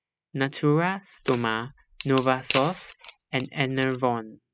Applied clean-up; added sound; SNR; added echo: classical method spectral subtraction.